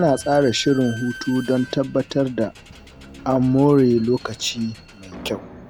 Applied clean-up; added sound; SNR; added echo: none; Squeak / Slam; 18 dB; none.